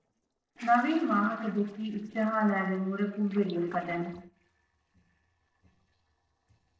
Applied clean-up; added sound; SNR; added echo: neural separator model SepFormer DNS4.